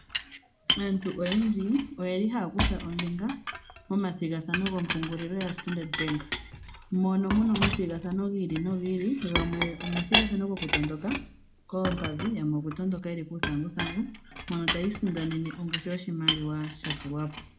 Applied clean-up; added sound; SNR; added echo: none; Chink, clink; 3 dB; reverberation time 0.2 s.